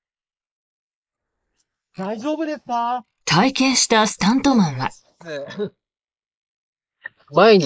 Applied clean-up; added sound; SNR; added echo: neural mask model Resemble Enhance denoiser.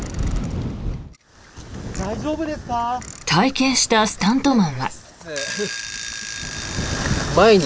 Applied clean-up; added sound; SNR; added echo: none; Alarm / Clock; 15 dB; none.